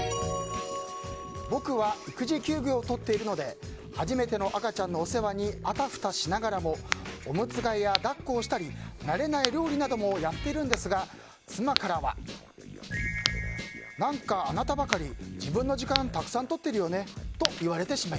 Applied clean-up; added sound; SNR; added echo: none; Crack; 8 dB; none.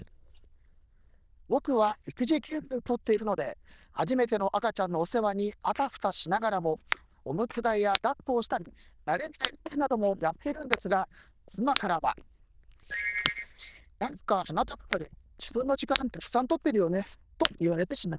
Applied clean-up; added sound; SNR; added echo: neural diffusion model UNIVERSE++.